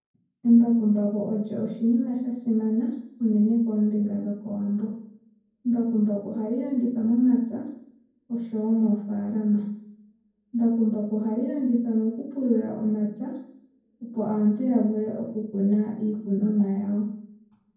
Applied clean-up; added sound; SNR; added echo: none; none; none; reverberation time 0.9 s.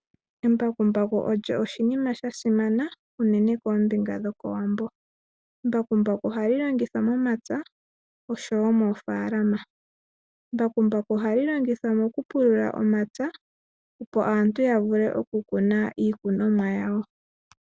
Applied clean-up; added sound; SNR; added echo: none; none; none; none.